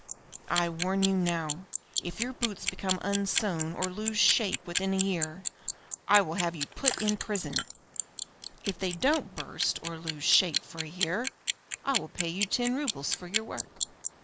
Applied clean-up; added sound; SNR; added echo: neural mask model Resemble Enhance denoiser.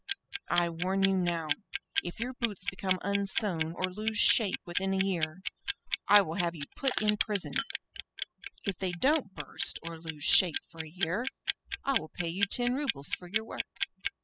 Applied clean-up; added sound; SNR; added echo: classical method spectral subtraction.